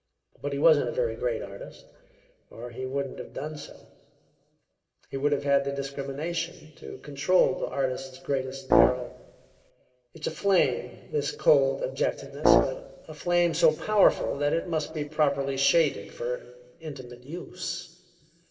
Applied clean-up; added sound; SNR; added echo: none; Brass instrument; -3 dB; reverberation time 2.8 s.